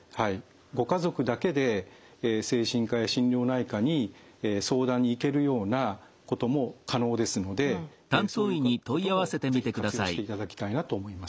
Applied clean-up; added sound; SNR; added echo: none; none; none; none.